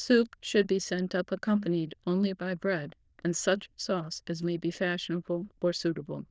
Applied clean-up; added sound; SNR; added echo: neural diffusion model UNIVERSE++.